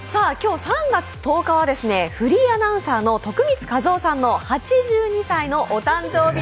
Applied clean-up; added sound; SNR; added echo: none; none; none; none.